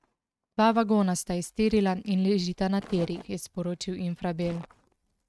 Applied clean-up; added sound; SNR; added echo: neural mask model RNNoise.